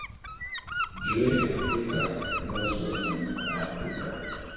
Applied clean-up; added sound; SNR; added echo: none; Gull, seagull / Wind; 2 dB; reverberation time 2.0 s.